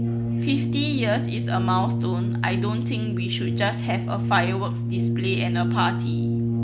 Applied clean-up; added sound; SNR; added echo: none; Brass instrument; -4 dB; none.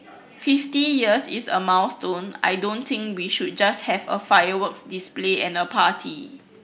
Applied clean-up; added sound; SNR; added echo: none; none; none; none.